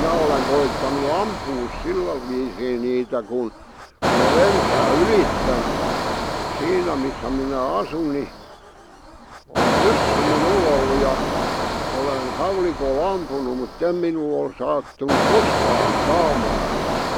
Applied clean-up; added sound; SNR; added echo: none; Engine; 0 dB; none.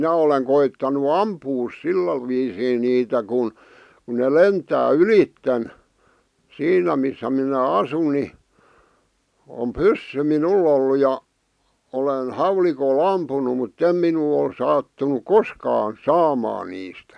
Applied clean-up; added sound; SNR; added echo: none; none; none; none.